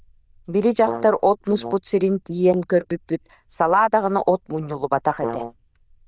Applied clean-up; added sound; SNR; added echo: neural diffusion model UNIVERSE++.